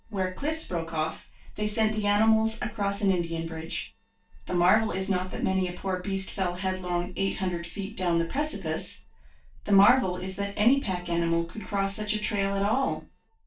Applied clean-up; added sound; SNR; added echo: neural separator model SepFormer DNS4.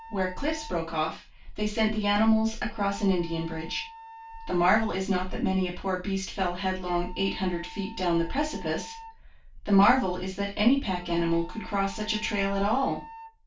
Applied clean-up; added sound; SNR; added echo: none; Wind instrument, woodwind instrument; 20 dB; reverberation time 0.2 s.